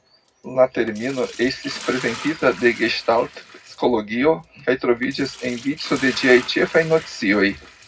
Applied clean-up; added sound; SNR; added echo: none; Liquid; 17 dB; reverberation time 0.4 s.